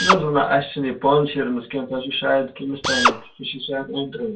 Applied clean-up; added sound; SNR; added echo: none; Drill; 4 dB; reverberation time 0.2 s.